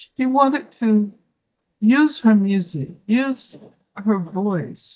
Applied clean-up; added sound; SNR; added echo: neural mask model DeepFilterNet 3.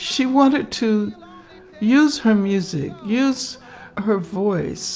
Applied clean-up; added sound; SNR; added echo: none; none; none; none.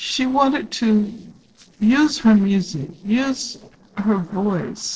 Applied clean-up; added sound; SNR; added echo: neural separator model SepFormer DNS4.